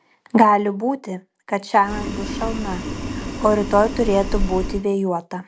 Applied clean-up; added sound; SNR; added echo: none; Boiling; 5 dB; none.